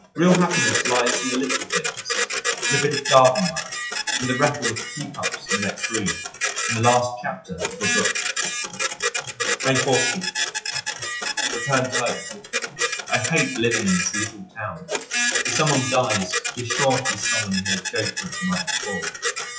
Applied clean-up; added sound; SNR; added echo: classical method WPE with log-MMSE.